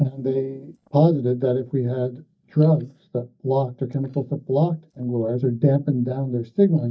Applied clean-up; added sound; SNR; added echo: neural mask model DeepFilterNet 3.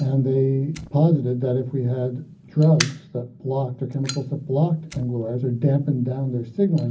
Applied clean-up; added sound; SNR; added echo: none; Fire; 17 dB; reverberation time 0.4 s.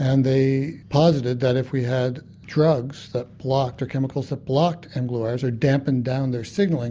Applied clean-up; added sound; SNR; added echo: none; none; none; none.